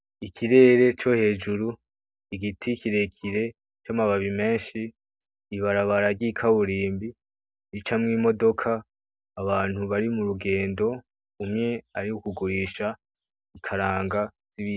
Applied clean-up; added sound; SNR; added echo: none; none; none; none.